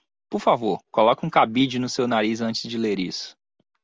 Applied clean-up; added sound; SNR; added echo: none; none; none; none.